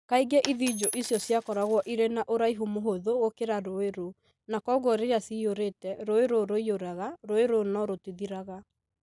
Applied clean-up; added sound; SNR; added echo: none; Coin (dropping); 9 dB; none.